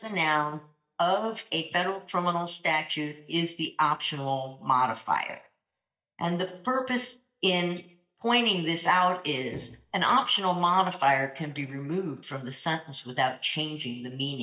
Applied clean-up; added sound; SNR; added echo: neural mask model DeepFilterNet 3.